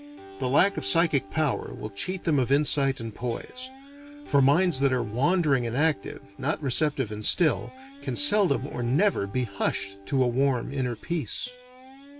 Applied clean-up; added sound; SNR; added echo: none; Guitar; 20 dB; none.